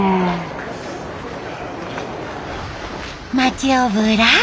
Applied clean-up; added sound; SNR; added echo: none; none; none; none.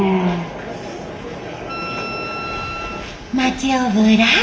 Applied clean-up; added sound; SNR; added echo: none; Wind instrument, woodwind instrument; 11 dB; reverberation time 1.6 s.